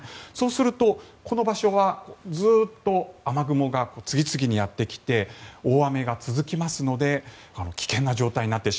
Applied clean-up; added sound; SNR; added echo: none; none; none; none.